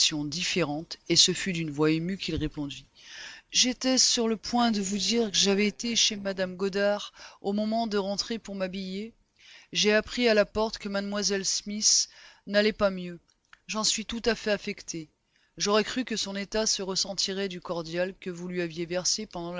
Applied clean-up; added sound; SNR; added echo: neural separator model SepFormer DNS4.